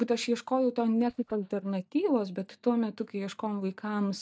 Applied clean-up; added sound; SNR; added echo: neural mask model DeepFilterNet 3.